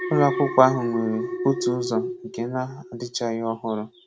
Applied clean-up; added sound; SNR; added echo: none; Alarm; 6 dB; none.